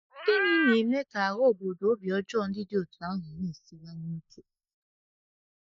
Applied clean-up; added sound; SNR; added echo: neural mask model Resemble Enhance denoiser.